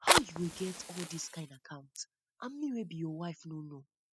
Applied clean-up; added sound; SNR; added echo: classical method spectral subtraction.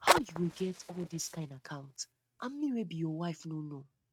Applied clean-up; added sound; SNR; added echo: neural mask model RNNoise.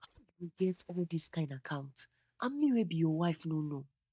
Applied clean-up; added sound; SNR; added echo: neural mask model DeepFilterNet 3.